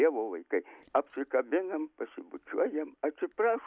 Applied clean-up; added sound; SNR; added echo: none; none; none; none.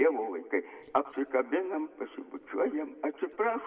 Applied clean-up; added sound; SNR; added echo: none; none; none; reverberation time 1.3 s.